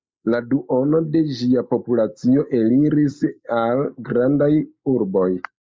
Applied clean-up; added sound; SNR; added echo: neural mask model Resemble Enhance denoiser.